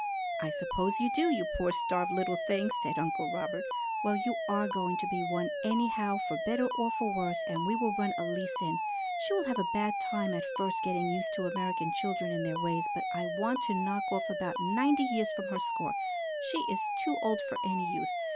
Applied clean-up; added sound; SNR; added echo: none; Alarm; 0 dB; none.